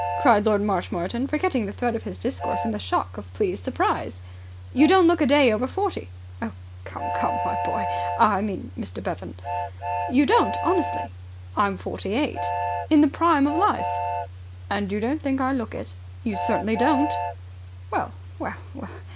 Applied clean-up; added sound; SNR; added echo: none; Train; 8 dB; none.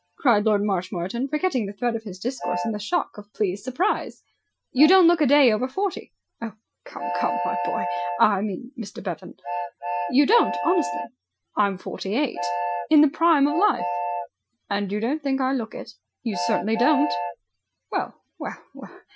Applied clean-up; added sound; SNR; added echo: classical method Wiener filter.